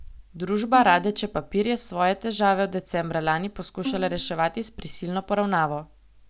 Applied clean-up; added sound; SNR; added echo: none; Bowed string instrument; 15 dB; none.